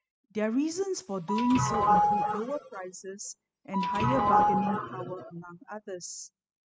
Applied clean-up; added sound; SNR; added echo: classical method spectral subtraction.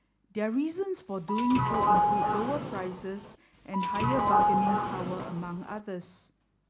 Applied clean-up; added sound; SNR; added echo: none; Sliding door / Doorbell; -5 dB; none.